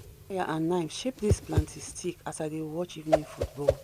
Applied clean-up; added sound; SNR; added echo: none; Whoosh, swoosh, swish; -1 dB; none.